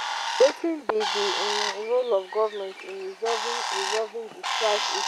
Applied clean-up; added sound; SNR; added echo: none; Bird; 3 dB; none.